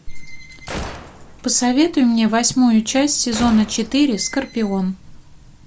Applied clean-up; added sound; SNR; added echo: none; Gunshot, gunfire; 17 dB; none.